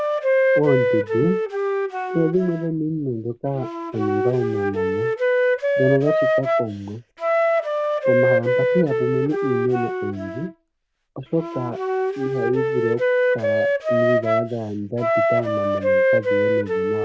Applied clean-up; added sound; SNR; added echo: none; Wind instrument, woodwind instrument; -4 dB; none.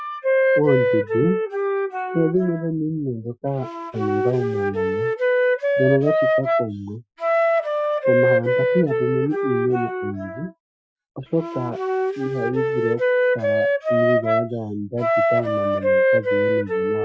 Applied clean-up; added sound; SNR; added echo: classical method Wiener filter.